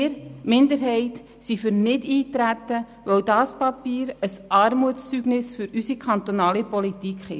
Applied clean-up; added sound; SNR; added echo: none; none; none; none.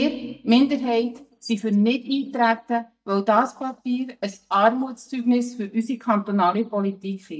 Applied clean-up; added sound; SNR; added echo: neural mask model DeepFilterNet 3.